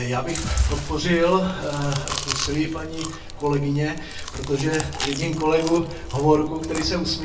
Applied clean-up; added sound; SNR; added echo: none; Chewing, mastication; 10 dB; reverberation time 0.3 s.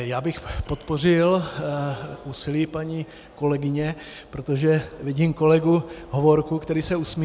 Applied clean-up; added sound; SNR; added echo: none; none; none; none.